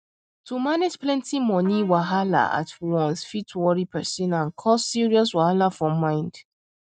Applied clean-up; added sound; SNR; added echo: neural mask model DeepFilterNet 3.